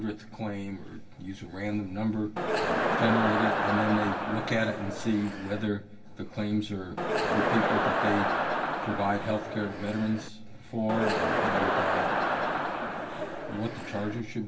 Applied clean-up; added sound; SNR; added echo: none; Crowd; -3 dB; reverberation time 0.2 s.